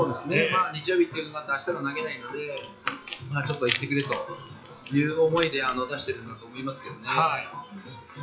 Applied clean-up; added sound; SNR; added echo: classical method WPE with log-MMSE.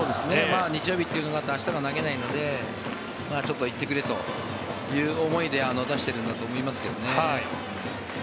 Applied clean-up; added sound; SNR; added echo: none; none; none; none.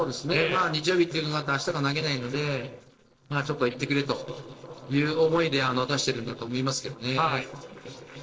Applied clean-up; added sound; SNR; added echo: neural separator model SepFormer DNS4.